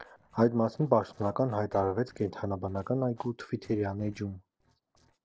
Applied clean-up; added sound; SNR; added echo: neural separator model SepFormer DNS4.